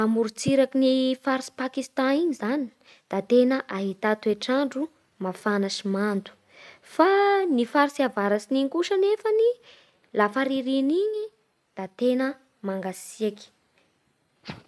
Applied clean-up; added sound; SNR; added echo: none; none; none; none.